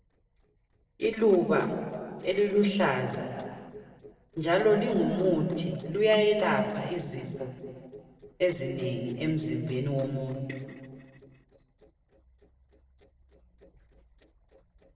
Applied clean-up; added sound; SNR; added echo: neural separator model SepFormer DNS4.